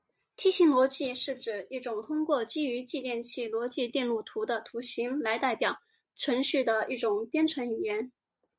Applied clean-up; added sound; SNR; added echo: none; none; none; none.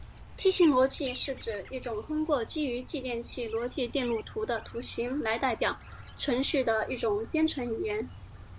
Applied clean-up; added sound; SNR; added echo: none; Chirp, tweet; 16 dB; none.